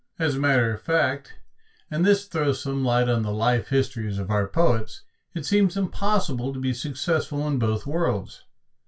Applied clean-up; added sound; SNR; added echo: none; none; none; reverberation time 0.2 s.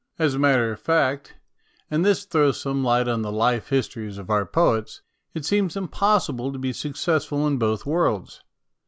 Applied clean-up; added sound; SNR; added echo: none; none; none; none.